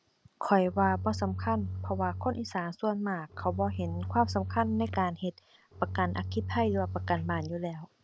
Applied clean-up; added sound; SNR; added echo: none; Bowed string instrument; 6 dB; none.